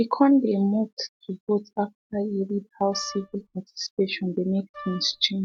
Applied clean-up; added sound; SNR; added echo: none; Wind instrument, woodwind instrument; 17 dB; none.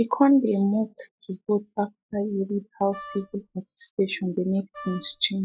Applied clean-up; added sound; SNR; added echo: classical method log-MMSE.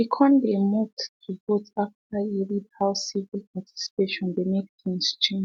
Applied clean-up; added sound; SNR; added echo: none; none; none; none.